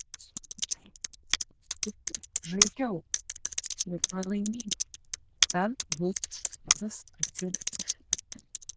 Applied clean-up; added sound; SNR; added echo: neural diffusion model UNIVERSE++.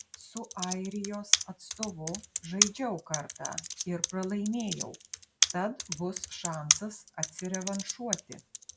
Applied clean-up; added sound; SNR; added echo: none; Computer keyboard; -3 dB; none.